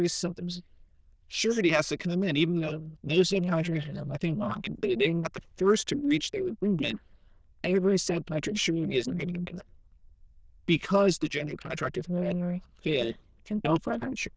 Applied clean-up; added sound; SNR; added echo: neural diffusion model UNIVERSE++.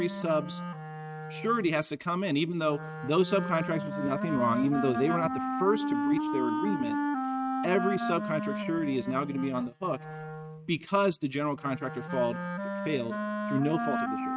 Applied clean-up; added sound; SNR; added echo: neural mask model RNNoise.